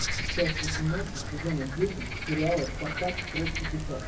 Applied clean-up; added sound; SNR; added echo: none; Frog; 1 dB; reverberation time 0.4 s.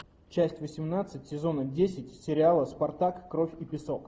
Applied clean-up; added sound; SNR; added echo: none; none; none; none.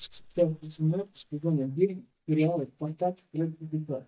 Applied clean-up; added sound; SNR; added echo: neural mask model DeepFilterNet 3.